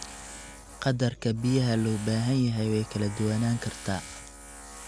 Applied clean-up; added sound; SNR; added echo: none; Tools; 13 dB; none.